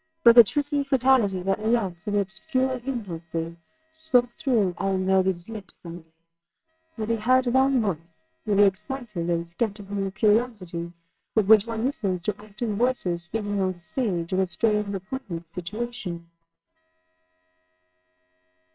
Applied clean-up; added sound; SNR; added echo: neural separator model SepFormer WHAMR!.